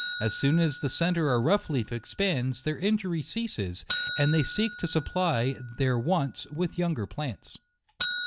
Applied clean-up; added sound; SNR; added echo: none; Bell; 11 dB; none.